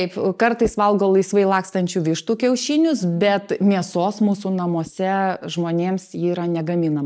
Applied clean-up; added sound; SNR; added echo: neural mask model DeepFilterNet 3.